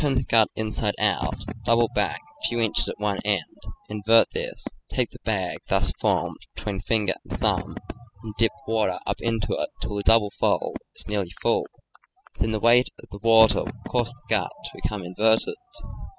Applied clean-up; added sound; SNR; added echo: classical method spectral subtraction.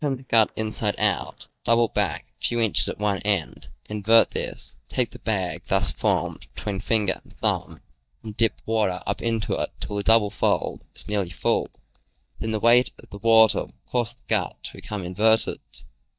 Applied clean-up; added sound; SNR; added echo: neural mask model DeepFilterNet 3.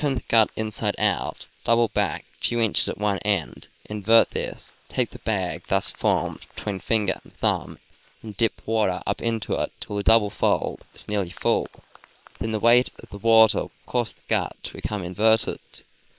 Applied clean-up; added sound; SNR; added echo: neural separator model SepFormer WHAM!.